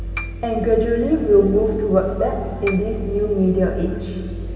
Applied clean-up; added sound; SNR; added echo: none; Piano; 19 dB; reverberation time 2.9 s.